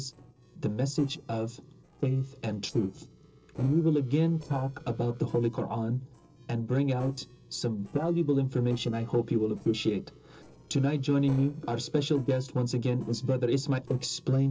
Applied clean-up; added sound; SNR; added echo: neural separator model SepFormer DNS4.